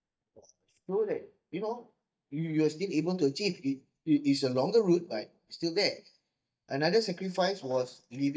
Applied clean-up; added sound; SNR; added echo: neural mask model DeepFilterNet 3.